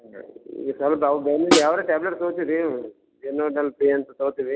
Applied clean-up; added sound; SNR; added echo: none; Snare drum; 1 dB; none.